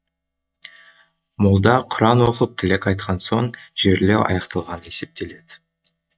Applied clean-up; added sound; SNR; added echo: neural mask model DeepFilterNet 3.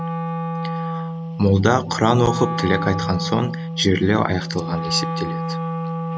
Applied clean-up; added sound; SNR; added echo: none; Wind instrument, woodwind instrument; 4 dB; none.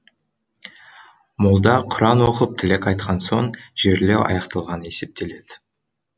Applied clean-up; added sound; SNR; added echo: none; none; none; none.